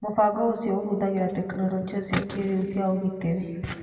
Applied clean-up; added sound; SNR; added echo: none; none; none; reverberation time 2.0 s.